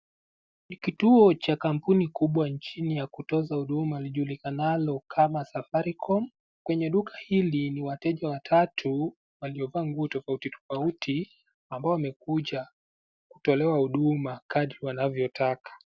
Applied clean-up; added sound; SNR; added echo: none; none; none; none.